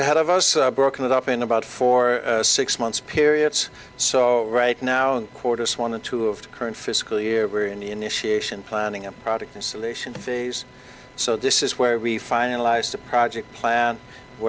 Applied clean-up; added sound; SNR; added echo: none; none; none; none.